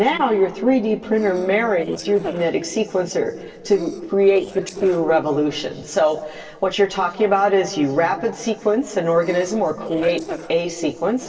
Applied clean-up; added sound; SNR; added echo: neural separator model SepFormer DNS4.